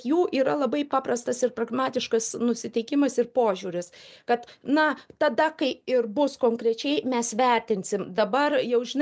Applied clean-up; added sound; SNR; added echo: none; none; none; none.